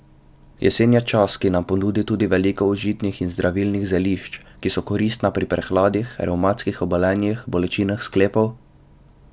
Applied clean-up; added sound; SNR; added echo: none; none; none; none.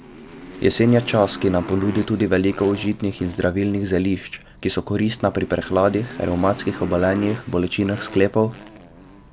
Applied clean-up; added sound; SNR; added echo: none; Motorcycle; 16 dB; none.